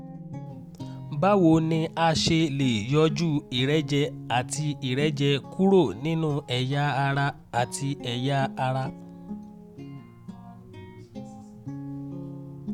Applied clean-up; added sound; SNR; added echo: none; Guitar; 13 dB; none.